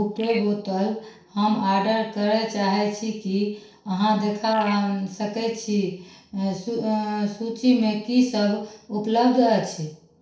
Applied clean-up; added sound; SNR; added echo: neural separator model SepFormer DNS4.